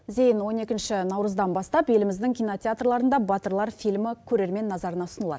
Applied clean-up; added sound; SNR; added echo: none; none; none; none.